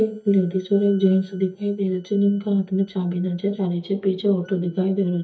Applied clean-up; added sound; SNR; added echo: neural mask model DeepFilterNet 3.